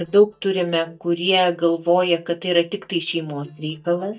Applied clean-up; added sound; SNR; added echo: neural mask model DeepFilterNet 3.